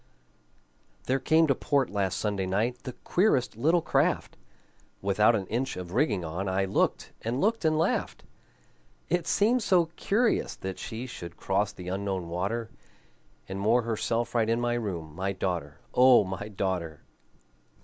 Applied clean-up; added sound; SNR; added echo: none; none; none; none.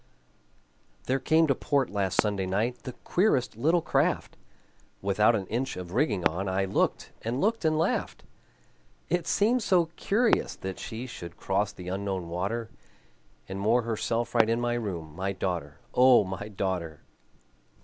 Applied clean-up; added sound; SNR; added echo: none; Fireworks; 14 dB; none.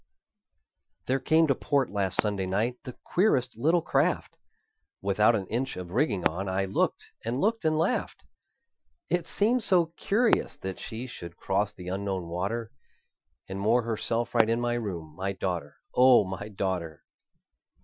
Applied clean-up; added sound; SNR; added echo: classical method Wiener filter.